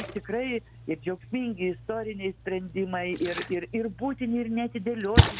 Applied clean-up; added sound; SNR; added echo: none; Splash, splatter; 1 dB; none.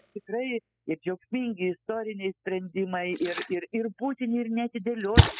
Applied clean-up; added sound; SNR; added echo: classical method spectral subtraction.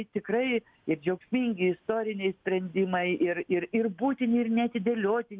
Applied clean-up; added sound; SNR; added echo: none; none; none; none.